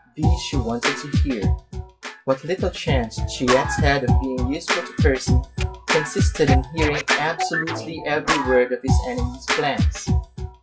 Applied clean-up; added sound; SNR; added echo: classical method WPE with log-MMSE.